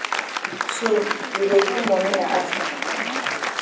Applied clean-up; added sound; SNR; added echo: none; Applause; 2 dB; reverberation time 0.6 s.